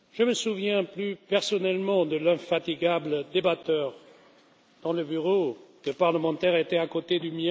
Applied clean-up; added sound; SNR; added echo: none; none; none; none.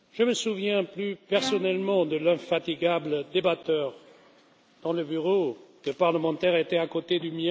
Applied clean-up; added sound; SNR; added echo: none; Bowed string instrument; 16 dB; none.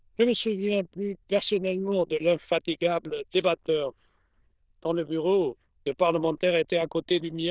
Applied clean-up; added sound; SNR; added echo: neural diffusion model UNIVERSE++.